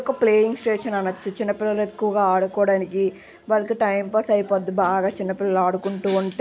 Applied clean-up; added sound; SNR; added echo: none; none; none; none.